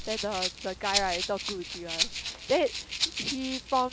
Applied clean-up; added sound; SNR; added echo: none; Rattle (instrument); 2 dB; none.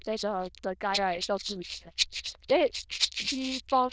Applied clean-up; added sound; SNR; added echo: neural diffusion model UNIVERSE++.